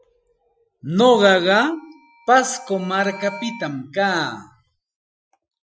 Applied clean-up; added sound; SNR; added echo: classical method Wiener filter.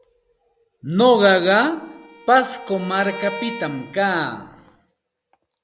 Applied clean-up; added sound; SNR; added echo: none; Bowed string instrument; 16 dB; none.